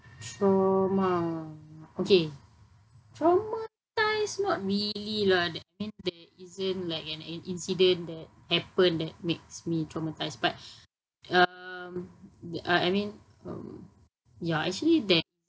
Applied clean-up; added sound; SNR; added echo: none; none; none; none.